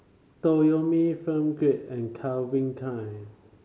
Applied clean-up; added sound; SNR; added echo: none; none; none; none.